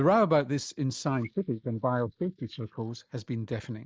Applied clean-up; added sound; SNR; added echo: neural mask model Resemble Enhance denoiser.